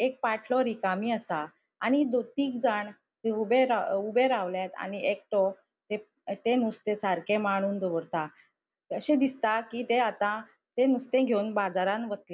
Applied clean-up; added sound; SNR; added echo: none; none; none; none.